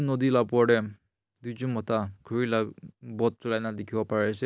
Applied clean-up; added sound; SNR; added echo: none; none; none; none.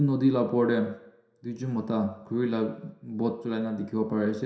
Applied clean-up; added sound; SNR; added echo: none; none; none; reverberation time 0.7 s.